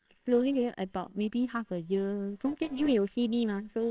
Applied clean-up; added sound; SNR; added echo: neural separator model SepFormer WHAMR!.